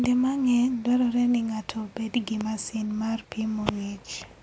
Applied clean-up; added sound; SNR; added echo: none; none; none; none.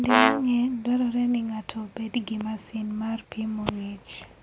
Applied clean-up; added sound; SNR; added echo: none; Brass instrument; -3 dB; none.